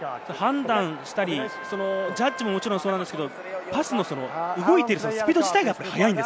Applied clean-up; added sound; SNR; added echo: none; Wind instrument, woodwind instrument; 14 dB; none.